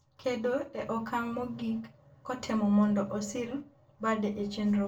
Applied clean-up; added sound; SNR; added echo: none; none; none; reverberation time 0.3 s.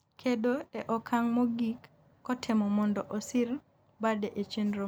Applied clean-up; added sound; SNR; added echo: none; none; none; none.